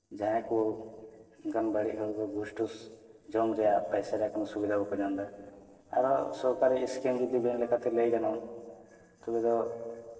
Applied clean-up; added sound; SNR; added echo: neural separator model SepFormer DNS4.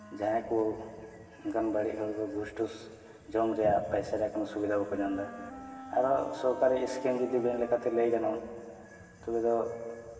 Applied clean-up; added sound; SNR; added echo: none; Wind instrument, woodwind instrument; 18 dB; reverberation time 2.6 s.